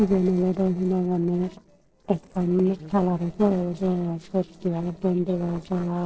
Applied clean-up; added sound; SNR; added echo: neural separator model SepFormer DNS4.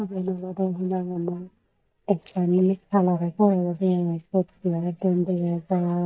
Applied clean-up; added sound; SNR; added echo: neural mask model DeepFilterNet 3.